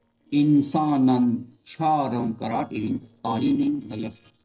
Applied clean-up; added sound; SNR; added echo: neural separator model SepFormer DNS4.